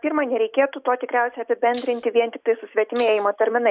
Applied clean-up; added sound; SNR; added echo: none; Rattle (instrument); -1 dB; none.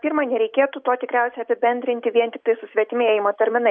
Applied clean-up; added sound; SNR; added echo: none; none; none; none.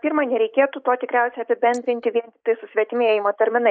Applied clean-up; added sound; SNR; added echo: neural mask model DeepFilterNet 3.